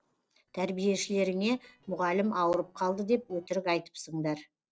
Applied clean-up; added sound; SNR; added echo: neural separator model SepFormer DNS4.